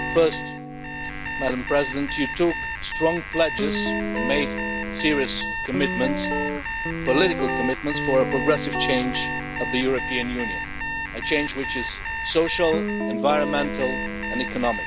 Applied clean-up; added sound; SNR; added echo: none; Alarm + Guitar; 2 dB; none.